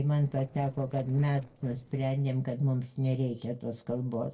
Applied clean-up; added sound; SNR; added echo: neural separator model SepFormer DNS4.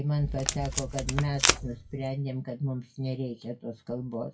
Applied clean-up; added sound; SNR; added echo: classical method WPE with log-MMSE.